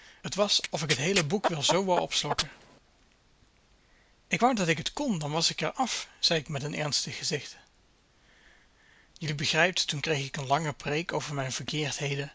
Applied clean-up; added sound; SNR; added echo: none; Chicken, rooster + Tearing; 3 dB; none.